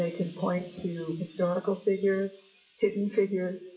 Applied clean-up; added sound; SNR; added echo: classical method WPE with log-MMSE.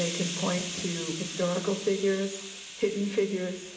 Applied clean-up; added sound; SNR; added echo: none; Hiss; 9 dB; reverberation time 0.8 s.